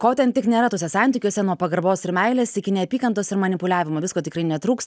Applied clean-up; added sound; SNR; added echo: none; none; none; none.